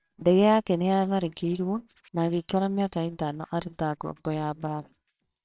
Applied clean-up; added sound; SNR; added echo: neural separator model SepFormer WHAMR!.